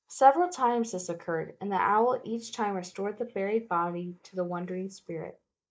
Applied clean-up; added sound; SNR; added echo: neural mask model Resemble Enhance denoiser.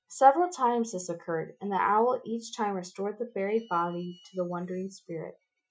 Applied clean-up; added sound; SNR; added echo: classical method Wiener filter.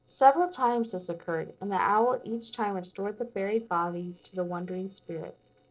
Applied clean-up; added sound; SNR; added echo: neural separator model SepFormer DNS4.